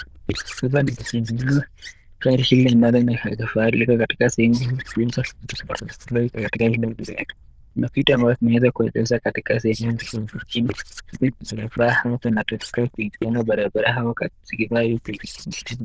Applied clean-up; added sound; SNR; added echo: neural diffusion model UNIVERSE++.